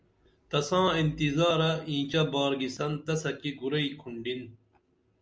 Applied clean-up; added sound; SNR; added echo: none; none; none; none.